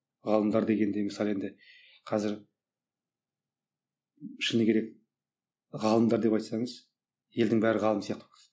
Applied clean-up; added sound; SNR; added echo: none; none; none; none.